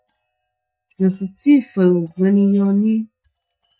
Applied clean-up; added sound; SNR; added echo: neural mask model DeepFilterNet 3.